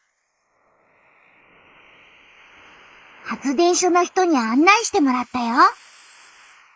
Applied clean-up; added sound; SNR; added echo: neural mask model Resemble Enhance denoiser.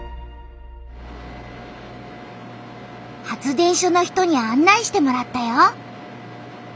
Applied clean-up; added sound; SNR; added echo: none; none; none; none.